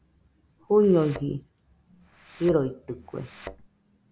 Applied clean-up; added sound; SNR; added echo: none; Thump, thud; 18 dB; none.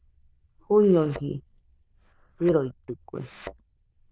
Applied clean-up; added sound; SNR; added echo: neural diffusion model UNIVERSE++.